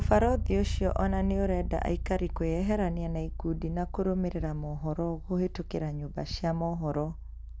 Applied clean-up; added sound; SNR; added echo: none; Bass guitar; 4 dB; none.